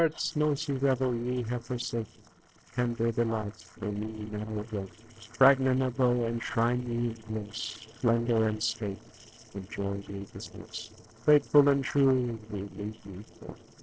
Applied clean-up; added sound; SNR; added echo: neural separator model SepFormer DNS4.